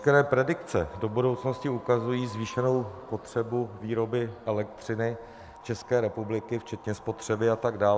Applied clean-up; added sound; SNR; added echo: none; Wind; 20 dB; none.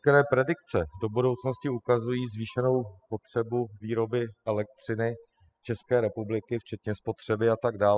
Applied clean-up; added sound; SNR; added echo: classical method spectral subtraction.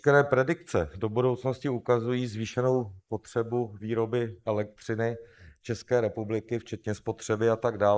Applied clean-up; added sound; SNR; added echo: neural mask model Resemble Enhance denoiser.